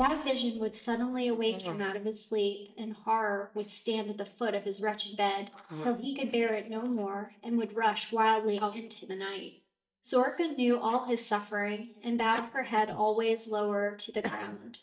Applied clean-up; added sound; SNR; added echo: neural mask model DeepFilterNet 3.